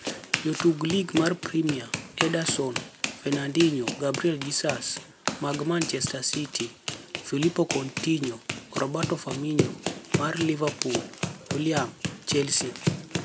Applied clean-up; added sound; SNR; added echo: none; Run; 5 dB; none.